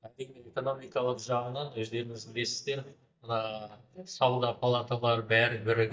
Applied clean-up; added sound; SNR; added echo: neural mask model DeepFilterNet 3.